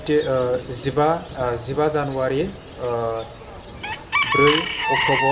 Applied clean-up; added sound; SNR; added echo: none; Bird / Chicken, rooster; 4 dB; reverberation time 1.7 s.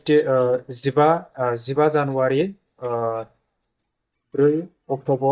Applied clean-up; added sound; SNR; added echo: neural mask model DeepFilterNet 3.